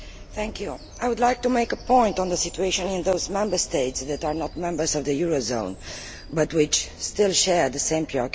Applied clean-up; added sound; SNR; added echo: none; Bird vocalization, bird call, bird song; 17 dB; none.